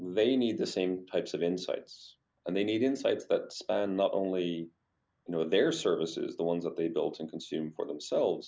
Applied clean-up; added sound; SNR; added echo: none; none; none; none.